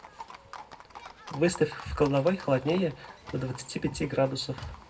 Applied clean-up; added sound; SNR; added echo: none; Livestock, farm animals, working animals; 16 dB; reverberation time 0.3 s.